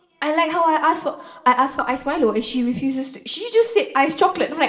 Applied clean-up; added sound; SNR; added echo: neural separator model SepFormer DNS4.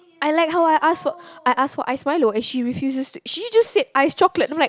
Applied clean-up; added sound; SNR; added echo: none; none; none; none.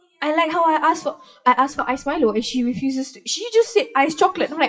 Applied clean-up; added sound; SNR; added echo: classical method WPE with log-MMSE.